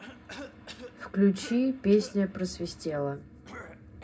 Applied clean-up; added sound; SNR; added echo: none; Cough; 19 dB; reverberation time 0.2 s.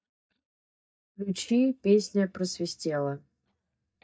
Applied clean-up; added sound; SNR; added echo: neural mask model DeepFilterNet 3.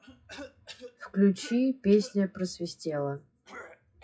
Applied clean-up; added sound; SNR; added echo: classical method WPE with log-MMSE.